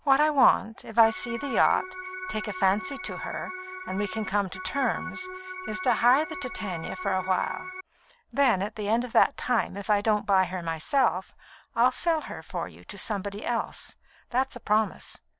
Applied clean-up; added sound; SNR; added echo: none; Organ; 10 dB; none.